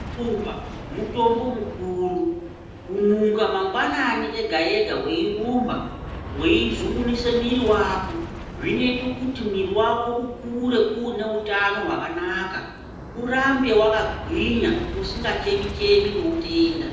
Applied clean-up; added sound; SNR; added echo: none; Aircraft; 11 dB; reverberation time 0.8 s.